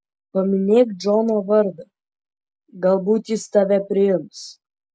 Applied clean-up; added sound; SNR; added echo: none; none; none; none.